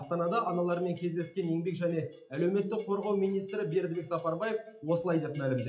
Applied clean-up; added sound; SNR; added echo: classical method WPE with log-MMSE.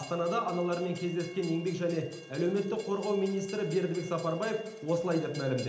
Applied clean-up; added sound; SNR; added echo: none; Train; 18 dB; reverberation time 0.8 s.